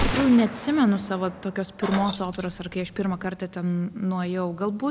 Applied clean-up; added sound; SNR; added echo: none; Keys jangling + Gunshot, gunfire; 9 dB; none.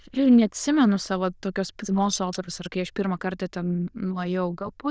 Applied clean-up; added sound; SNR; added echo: neural diffusion model UNIVERSE++.